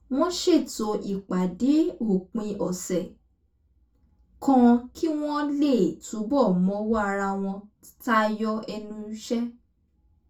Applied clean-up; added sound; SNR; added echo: none; none; none; reverberation time 0.2 s.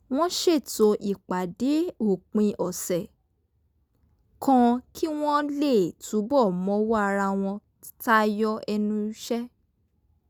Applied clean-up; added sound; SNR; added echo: none; none; none; none.